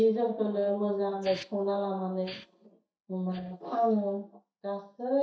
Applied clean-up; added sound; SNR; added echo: neural mask model DeepFilterNet 3.